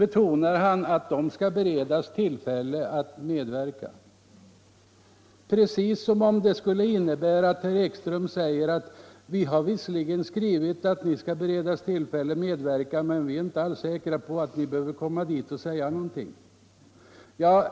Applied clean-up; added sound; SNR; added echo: none; none; none; none.